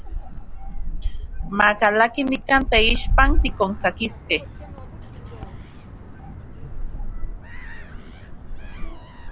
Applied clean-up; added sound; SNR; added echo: none; Gull, seagull; 1 dB; none.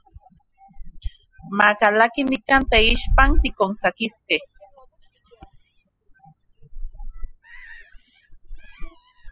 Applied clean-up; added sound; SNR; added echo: classical method spectral subtraction.